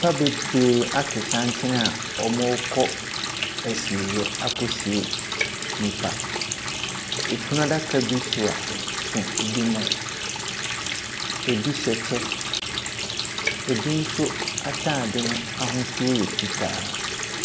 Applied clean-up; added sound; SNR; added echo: none; Water tap, faucet; 1 dB; none.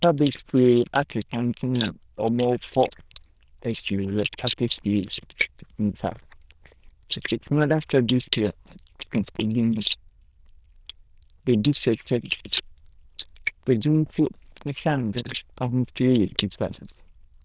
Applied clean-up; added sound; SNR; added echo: neural diffusion model UNIVERSE++.